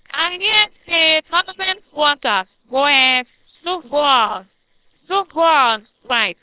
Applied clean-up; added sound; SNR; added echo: neural separator model SepFormer WHAMR!.